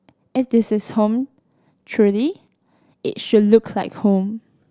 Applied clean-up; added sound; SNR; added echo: none; none; none; none.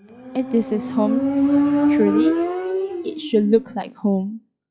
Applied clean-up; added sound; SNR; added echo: classical method log-MMSE.